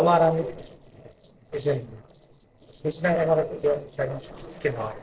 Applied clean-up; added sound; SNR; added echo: neural separator model SepFormer DNS4.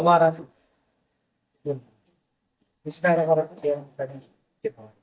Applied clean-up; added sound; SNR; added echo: neural mask model DeepFilterNet 3.